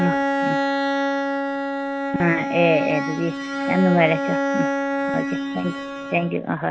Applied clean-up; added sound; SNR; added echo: none; Bowed string instrument; 0 dB; none.